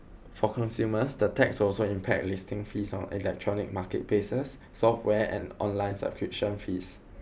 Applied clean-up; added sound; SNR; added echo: none; none; none; none.